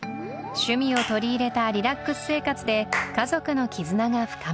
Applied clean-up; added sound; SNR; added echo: none; Clapping / Chirp, tweet; 12 dB; none.